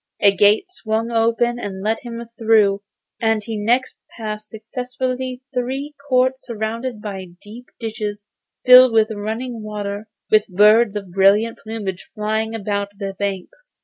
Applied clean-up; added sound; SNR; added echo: none; none; none; none.